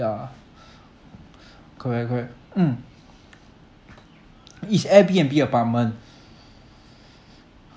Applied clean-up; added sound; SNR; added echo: none; none; none; none.